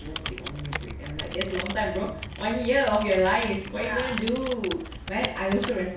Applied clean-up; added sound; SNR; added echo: none; Computer keyboard; 9 dB; reverberation time 0.5 s.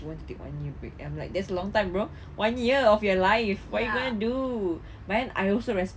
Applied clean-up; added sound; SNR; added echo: none; none; none; none.